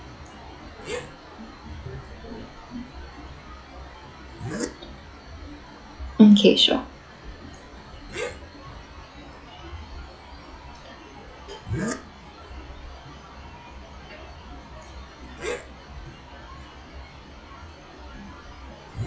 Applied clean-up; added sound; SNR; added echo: classical method log-MMSE.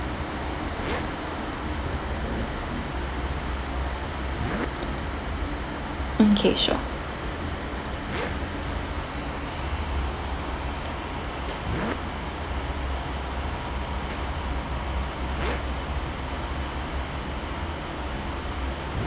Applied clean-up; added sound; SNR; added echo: none; Zipper (clothing); 12 dB; none.